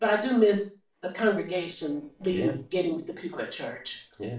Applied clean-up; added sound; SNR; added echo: neural separator model SepFormer DNS4.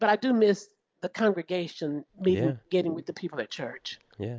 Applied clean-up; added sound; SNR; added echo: none; none; none; none.